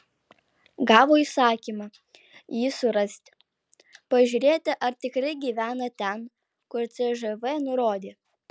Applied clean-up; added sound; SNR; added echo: none; none; none; none.